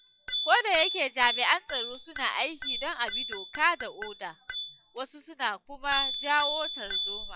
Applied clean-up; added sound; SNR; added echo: classical method log-MMSE.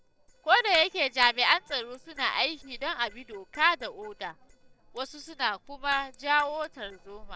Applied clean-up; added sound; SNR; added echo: neural separator model SepFormer DNS4.